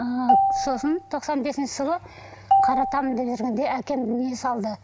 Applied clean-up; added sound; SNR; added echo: none; Marimba, xylophone; 0 dB; none.